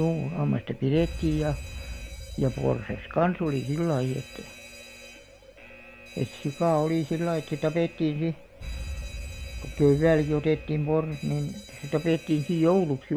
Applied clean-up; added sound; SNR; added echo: none; Alarm; 14 dB; none.